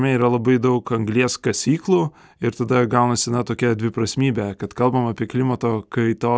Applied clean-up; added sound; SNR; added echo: none; none; none; none.